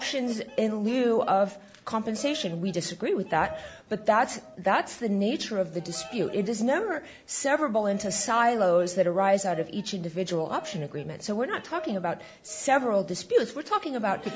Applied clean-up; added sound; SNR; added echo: none; Bird vocalization, bird call, bird song; 20 dB; none.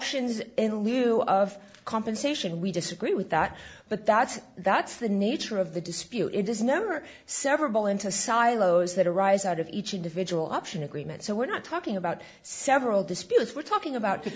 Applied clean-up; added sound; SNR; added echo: none; none; none; none.